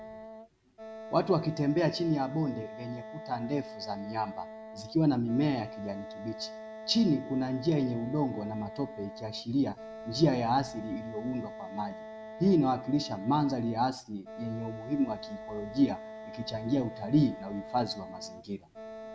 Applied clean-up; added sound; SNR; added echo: none; Wind instrument, woodwind instrument; 13 dB; none.